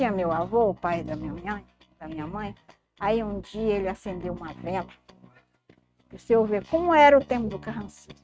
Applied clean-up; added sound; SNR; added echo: neural mask model RNNoise.